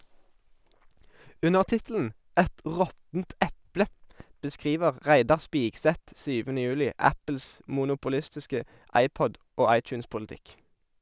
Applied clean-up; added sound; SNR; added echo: none; none; none; none.